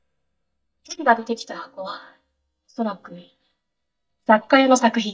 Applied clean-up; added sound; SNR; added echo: neural mask model DeepFilterNet 3.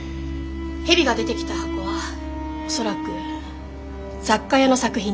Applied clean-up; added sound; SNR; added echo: none; none; none; none.